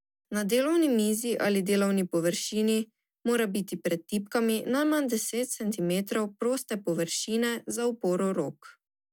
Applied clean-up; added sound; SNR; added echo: none; none; none; none.